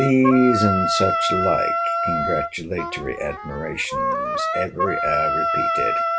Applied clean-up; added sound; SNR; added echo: none; Wind instrument, woodwind instrument; 0 dB; none.